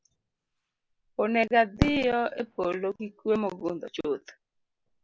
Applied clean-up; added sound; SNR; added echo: none; Fireworks; 9 dB; none.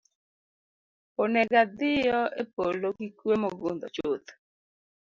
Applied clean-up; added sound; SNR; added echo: none; none; none; none.